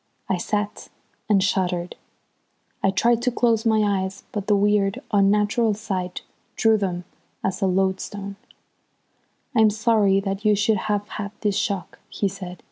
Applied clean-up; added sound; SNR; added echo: none; none; none; none.